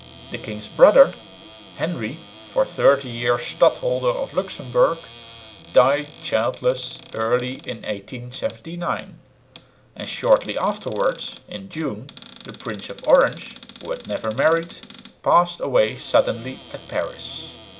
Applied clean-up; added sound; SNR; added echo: none; Cupboard open or close; 18 dB; none.